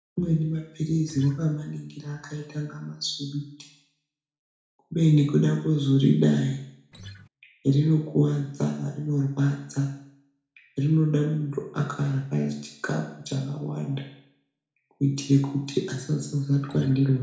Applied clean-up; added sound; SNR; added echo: none; Acoustic guitar; 18 dB; reverberation time 0.6 s.